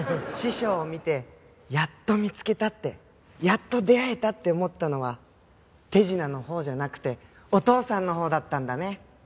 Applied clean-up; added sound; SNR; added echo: none; none; none; none.